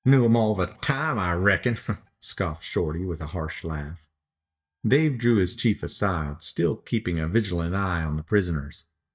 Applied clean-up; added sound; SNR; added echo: neural mask model DeepFilterNet 3.